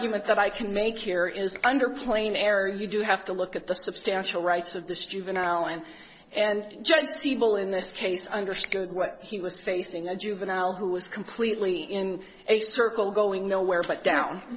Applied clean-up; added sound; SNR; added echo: neural separator model SepFormer DNS4.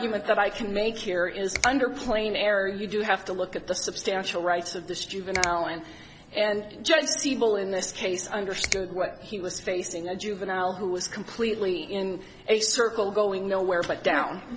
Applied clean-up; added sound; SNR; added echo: none; Finger snapping; 10 dB; none.